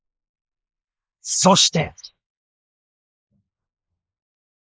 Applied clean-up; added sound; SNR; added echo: neural mask model Resemble Enhance denoiser.